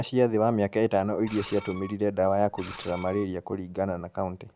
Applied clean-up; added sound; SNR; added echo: none; Screech; 17 dB; none.